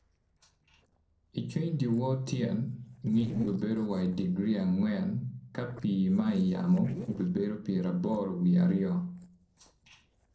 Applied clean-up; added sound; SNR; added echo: neural separator model SepFormer DNS4.